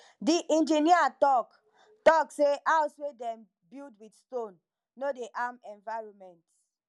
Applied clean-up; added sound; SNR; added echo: none; none; none; none.